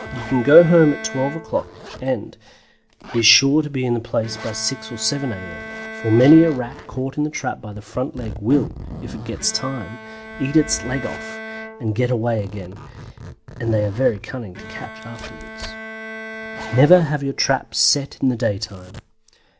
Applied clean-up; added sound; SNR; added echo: none; Bowed string instrument + Zipper (clothing); 14 dB; none.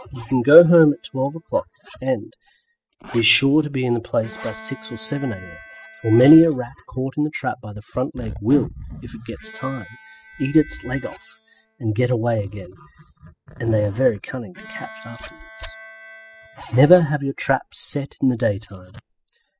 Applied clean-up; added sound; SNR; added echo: classical method spectral subtraction.